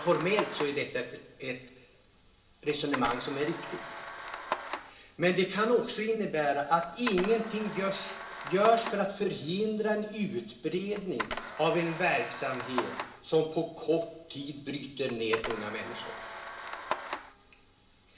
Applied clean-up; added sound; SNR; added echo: none; Camera; 10 dB; reverberation time 0.8 s.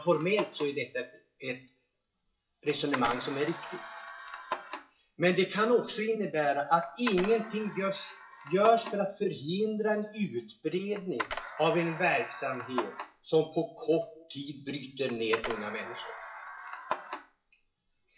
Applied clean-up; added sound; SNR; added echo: classical method WPE with log-MMSE.